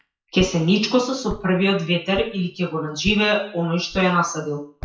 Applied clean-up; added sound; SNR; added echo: classical method WPE with log-MMSE.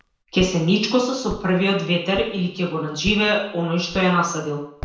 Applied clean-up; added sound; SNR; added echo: none; Walk, footsteps; 18 dB; reverberation time 0.5 s.